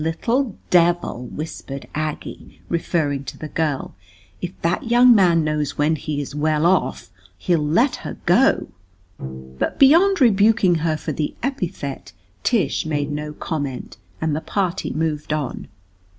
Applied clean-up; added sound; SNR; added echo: none; Bowed string instrument; 18 dB; none.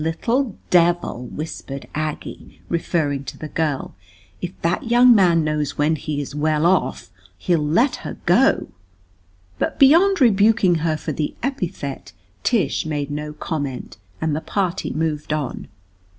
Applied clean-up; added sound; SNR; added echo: none; none; none; none.